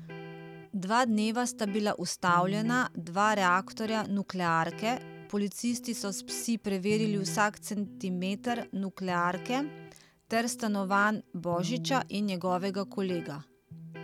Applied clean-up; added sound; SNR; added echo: none; Electric guitar; 13 dB; none.